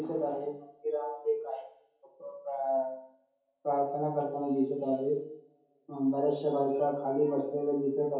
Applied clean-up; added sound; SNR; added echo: none; none; none; reverberation time 0.7 s.